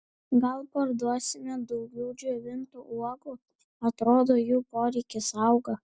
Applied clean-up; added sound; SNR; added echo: none; none; none; none.